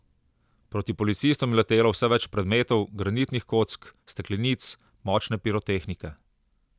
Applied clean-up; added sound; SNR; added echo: none; none; none; none.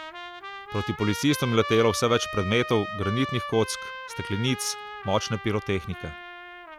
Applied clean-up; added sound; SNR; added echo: none; Trumpet; 10 dB; none.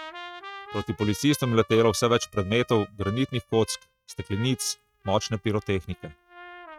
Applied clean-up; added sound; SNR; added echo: neural mask model RNNoise.